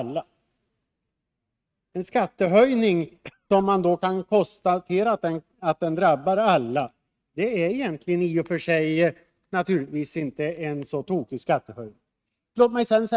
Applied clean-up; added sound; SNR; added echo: neural mask model RNNoise.